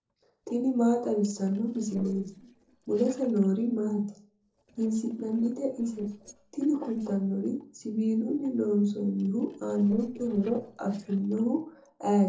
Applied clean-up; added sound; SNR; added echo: neural separator model SepFormer DNS4.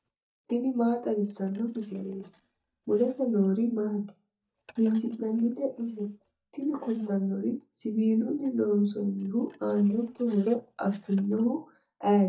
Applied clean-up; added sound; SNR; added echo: neural mask model DeepFilterNet 3.